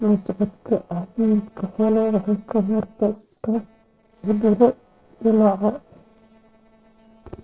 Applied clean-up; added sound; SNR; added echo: neural separator model SepFormer DNS4.